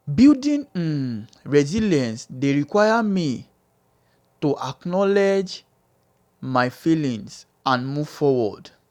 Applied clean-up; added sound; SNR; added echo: none; none; none; none.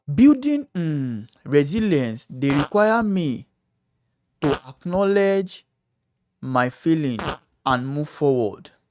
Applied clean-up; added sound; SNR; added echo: neural mask model RNNoise.